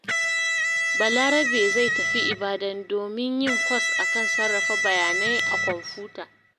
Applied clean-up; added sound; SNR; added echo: none; Electric guitar; -3 dB; none.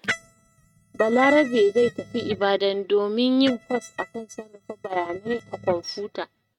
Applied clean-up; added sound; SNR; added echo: neural mask model RNNoise.